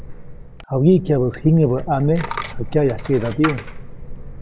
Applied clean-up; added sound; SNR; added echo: none; Coin (dropping); 10 dB; none.